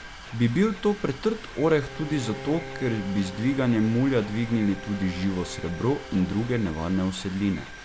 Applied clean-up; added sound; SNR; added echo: none; Bowed string instrument + Mechanisms; 14 dB; none.